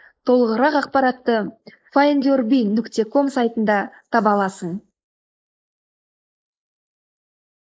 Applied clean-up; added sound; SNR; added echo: neural mask model Resemble Enhance denoiser.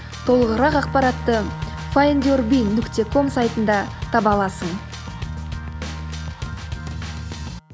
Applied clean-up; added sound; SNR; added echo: none; Organ; 15 dB; none.